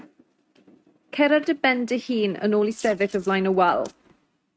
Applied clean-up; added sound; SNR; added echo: neural mask model RNNoise.